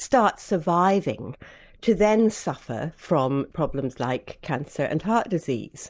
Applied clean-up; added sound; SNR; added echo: neural mask model Resemble Enhance denoiser.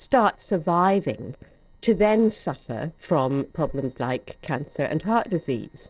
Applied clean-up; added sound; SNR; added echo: neural separator model SepFormer DNS4.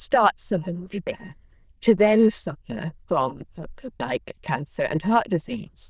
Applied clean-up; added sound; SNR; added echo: neural diffusion model UNIVERSE++.